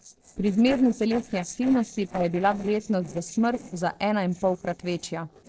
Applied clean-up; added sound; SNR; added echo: neural separator model SepFormer DNS4.